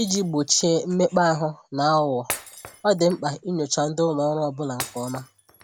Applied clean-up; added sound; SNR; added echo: none; Shatter; 17 dB; none.